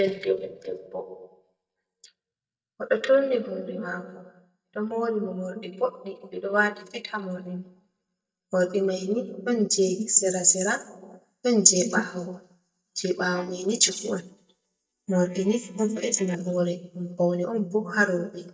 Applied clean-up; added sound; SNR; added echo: neural mask model DeepFilterNet 3.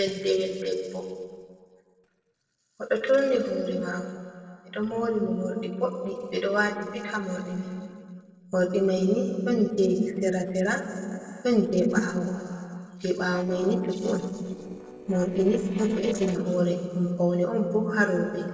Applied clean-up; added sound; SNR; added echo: neural separator model SepFormer DNS4.